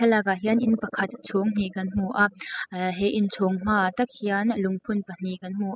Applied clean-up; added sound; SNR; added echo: classical method spectral subtraction.